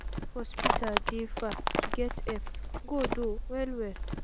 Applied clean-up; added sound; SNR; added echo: none; Livestock, farm animals, working animals; -4 dB; none.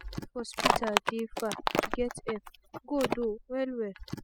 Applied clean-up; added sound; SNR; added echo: classical method spectral subtraction.